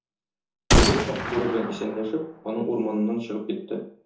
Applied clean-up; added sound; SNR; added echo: none; Gunshot, gunfire; -3 dB; reverberation time 0.5 s.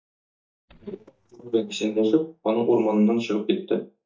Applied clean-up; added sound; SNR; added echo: neural mask model DeepFilterNet 3.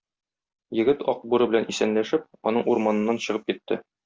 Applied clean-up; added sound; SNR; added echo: none; none; none; none.